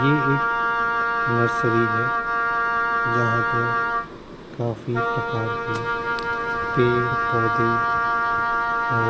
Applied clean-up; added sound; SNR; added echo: none; Wind instrument, woodwind instrument; -4 dB; none.